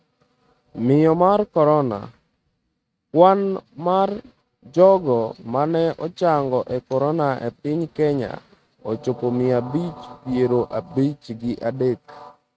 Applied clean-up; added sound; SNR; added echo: neural mask model RNNoise.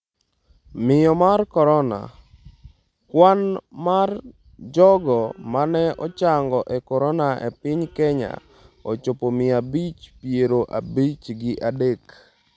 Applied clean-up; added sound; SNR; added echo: none; none; none; none.